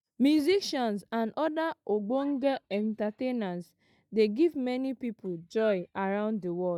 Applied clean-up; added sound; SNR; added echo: neural mask model DeepFilterNet 3.